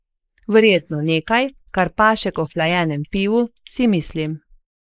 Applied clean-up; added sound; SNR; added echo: neural mask model Resemble Enhance denoiser.